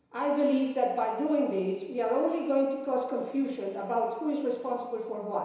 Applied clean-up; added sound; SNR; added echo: none; none; none; reverberation time 1.0 s.